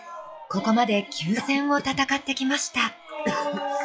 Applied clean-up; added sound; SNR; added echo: classical method log-MMSE.